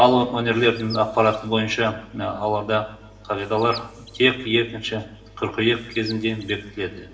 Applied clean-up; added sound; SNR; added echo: none; Chirp, tweet; 20 dB; reverberation time 0.8 s.